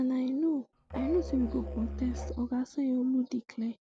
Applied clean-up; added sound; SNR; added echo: none; Musical instrument; 7 dB; none.